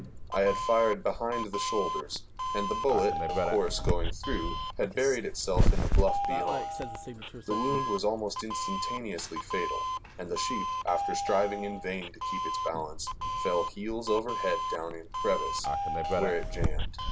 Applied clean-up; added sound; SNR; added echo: none; Doorbell; -1 dB; none.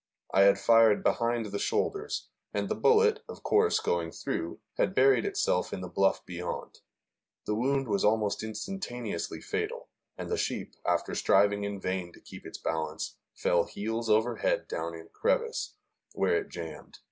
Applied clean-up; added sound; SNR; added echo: none; none; none; none.